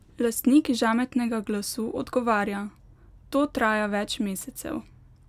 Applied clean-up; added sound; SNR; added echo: none; none; none; none.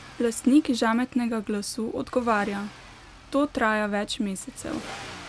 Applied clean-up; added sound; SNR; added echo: none; Accelerating, revving, vroom; 19 dB; none.